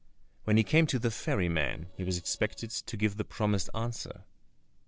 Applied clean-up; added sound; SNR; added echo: neural separator model SepFormer DNS4.